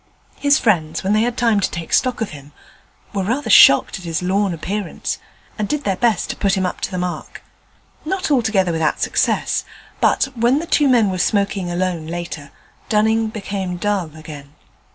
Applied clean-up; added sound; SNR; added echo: none; none; none; none.